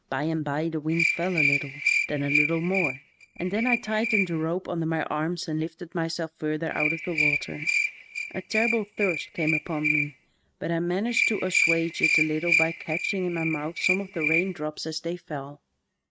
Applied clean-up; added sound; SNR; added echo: neural mask model RNNoise.